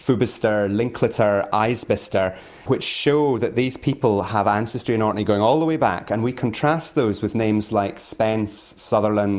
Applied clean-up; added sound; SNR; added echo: none; none; none; none.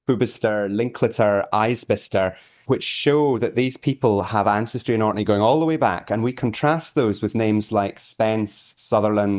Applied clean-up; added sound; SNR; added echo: neural mask model DeepFilterNet 3.